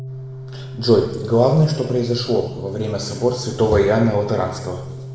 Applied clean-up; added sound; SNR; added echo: none; Organ; 13 dB; reverberation time 1.0 s.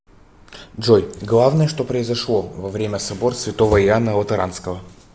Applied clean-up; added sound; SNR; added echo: none; none; none; none.